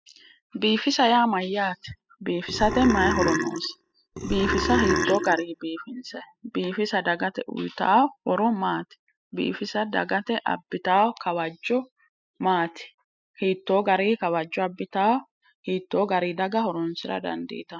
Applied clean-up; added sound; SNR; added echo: classical method spectral subtraction.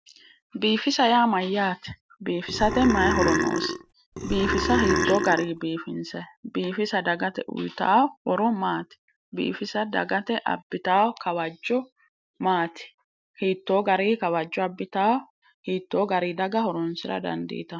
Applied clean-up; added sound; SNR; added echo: none; Burping, eructation; 0 dB; none.